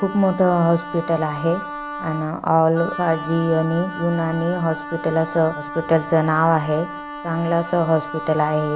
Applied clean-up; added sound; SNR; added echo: none; Wind instrument, woodwind instrument; 11 dB; none.